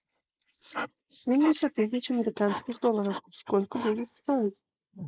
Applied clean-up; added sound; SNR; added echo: neural mask model Resemble Enhance denoiser.